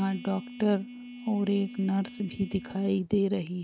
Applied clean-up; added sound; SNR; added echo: neural mask model RNNoise.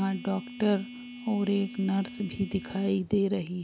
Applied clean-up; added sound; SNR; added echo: none; Telephone; 15 dB; none.